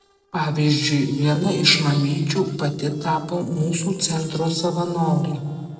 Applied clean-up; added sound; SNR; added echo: neural separator model SepFormer DNS4.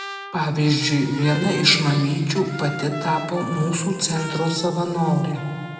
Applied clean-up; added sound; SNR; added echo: none; Trumpet; 13 dB; reverberation time 1.9 s.